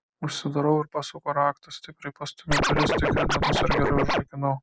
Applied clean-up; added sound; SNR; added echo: none; Scratching (performance technique); -5 dB; none.